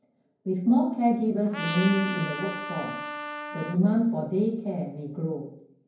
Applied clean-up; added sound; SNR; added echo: none; Trumpet; 8 dB; reverberation time 0.9 s.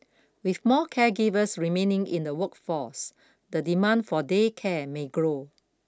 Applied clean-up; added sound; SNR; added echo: none; none; none; none.